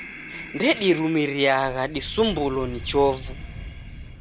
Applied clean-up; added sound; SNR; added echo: none; Breathing; 13 dB; none.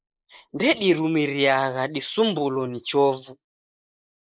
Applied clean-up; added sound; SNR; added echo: neural mask model Resemble Enhance denoiser.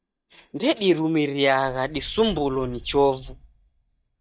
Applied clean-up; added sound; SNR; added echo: neural mask model DeepFilterNet 3.